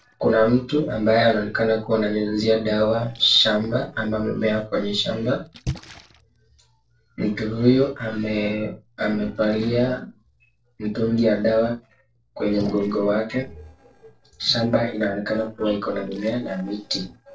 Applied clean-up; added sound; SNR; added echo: neural separator model SepFormer DNS4.